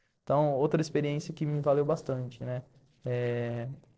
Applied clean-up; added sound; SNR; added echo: neural separator model SepFormer DNS4.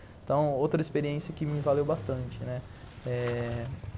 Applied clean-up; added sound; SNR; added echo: none; Engine starting / Motorcycle; 12 dB; none.